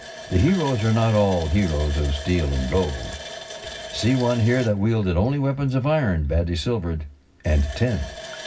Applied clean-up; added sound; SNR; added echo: none; Water tap, faucet; 15 dB; reverberation time 0.4 s.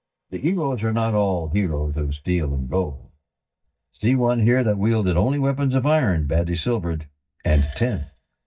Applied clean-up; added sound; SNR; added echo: neural mask model DeepFilterNet 3.